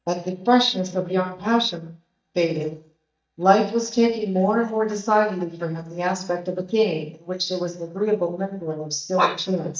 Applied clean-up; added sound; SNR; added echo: neural mask model DeepFilterNet 3.